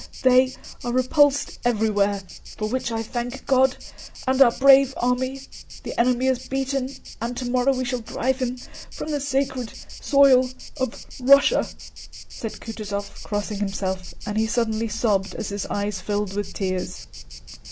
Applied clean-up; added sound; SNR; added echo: none; Insect; 18 dB; none.